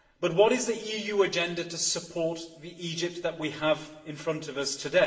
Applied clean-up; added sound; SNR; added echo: none; none; none; reverberation time 0.8 s.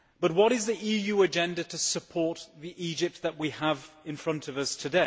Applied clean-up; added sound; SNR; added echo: none; none; none; none.